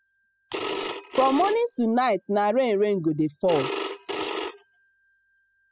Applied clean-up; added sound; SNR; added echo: classical method spectral subtraction.